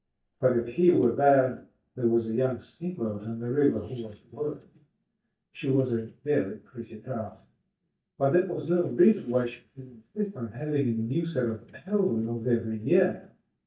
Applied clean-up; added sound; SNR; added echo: neural mask model DeepFilterNet 3.